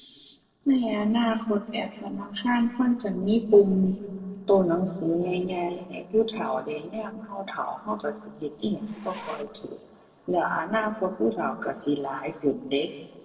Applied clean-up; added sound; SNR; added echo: neural separator model SepFormer DNS4.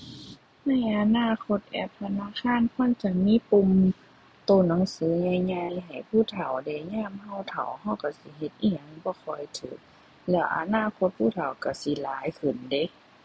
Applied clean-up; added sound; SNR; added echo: none; none; none; none.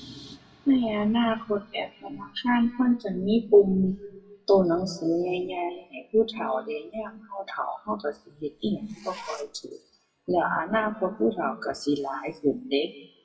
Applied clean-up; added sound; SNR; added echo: classical method WPE with log-MMSE.